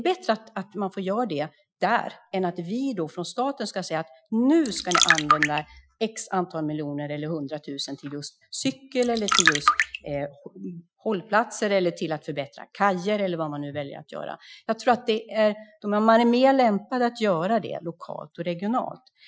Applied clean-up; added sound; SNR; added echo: classical method Wiener filter.